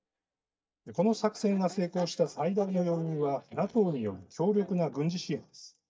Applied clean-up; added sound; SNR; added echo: neural mask model DeepFilterNet 3.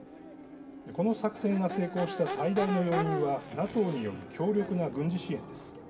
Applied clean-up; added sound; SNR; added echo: none; Crowd / Race car, auto racing / Accelerating, revving, vroom; 8 dB; reverberation time 1.6 s.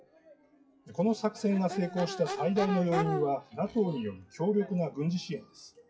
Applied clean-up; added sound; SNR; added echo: classical method WPE with log-MMSE.